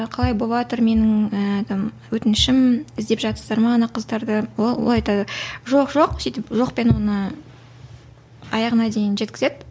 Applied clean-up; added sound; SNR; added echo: none; none; none; none.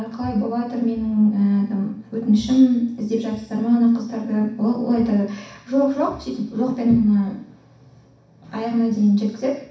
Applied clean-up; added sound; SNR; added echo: none; none; none; reverberation time 0.6 s.